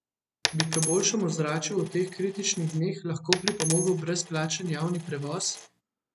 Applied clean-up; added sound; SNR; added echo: none; Coin (dropping); 6 dB; none.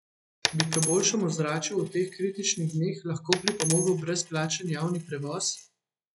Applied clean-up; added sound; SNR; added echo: classical method log-MMSE.